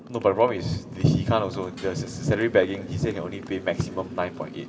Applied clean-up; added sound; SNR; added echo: none; Motorcycle; 15 dB; reverberation time 1.7 s.